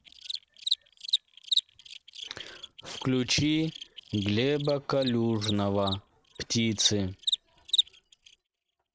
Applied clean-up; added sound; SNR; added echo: neural mask model RNNoise.